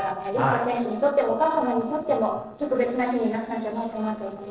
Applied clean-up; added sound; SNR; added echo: neural separator model SepFormer DNS4.